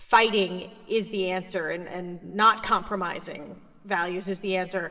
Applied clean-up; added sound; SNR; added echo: none; none; none; reverberation time 1.6 s.